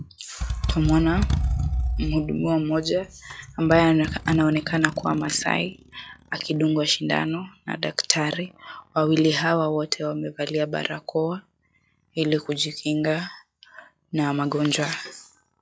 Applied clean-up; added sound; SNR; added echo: classical method log-MMSE.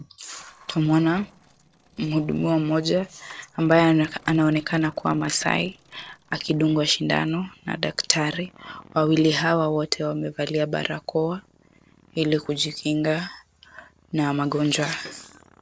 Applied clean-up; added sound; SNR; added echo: neural separator model SepFormer DNS4.